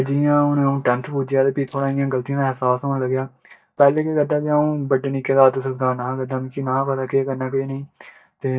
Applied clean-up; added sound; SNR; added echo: neural mask model DeepFilterNet 3.